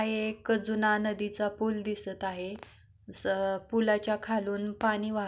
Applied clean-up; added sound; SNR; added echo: none; none; none; none.